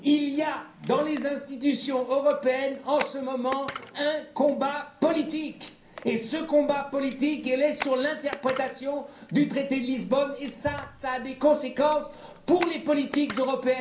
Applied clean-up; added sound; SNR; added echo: none; Camera; 16 dB; reverberation time 0.6 s.